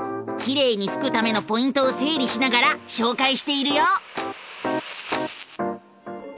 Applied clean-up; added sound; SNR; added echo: none; none; none; none.